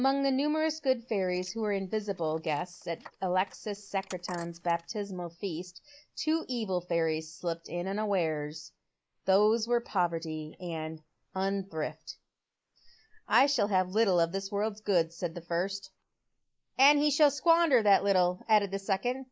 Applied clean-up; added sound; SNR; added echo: neural mask model Resemble Enhance denoiser.